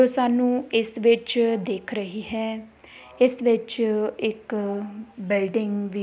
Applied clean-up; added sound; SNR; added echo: none; none; none; none.